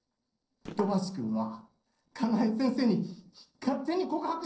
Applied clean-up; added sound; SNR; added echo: neural separator model SepFormer DNS4.